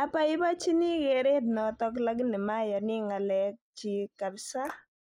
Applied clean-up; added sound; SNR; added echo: neural mask model Resemble Enhance denoiser.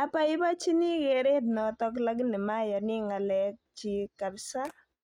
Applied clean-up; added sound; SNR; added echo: neural mask model RNNoise.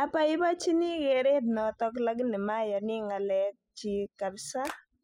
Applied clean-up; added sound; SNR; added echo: classical method spectral subtraction.